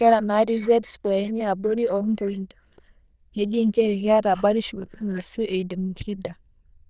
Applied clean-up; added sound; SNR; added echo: neural diffusion model UNIVERSE++.